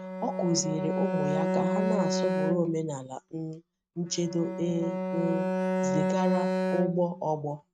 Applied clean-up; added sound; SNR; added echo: neural mask model RNNoise.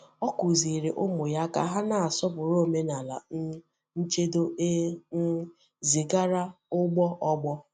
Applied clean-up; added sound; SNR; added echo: none; none; none; none.